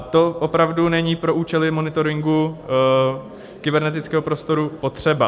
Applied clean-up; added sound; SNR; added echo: none; none; none; none.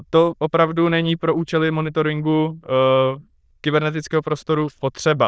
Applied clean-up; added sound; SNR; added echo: neural diffusion model UNIVERSE++.